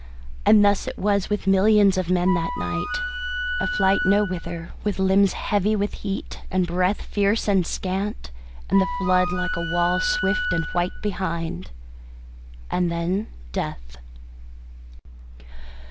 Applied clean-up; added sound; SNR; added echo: none; Wind instrument, woodwind instrument; 5 dB; none.